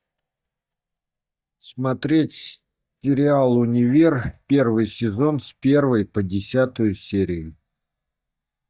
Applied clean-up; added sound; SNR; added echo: neural mask model DeepFilterNet 3.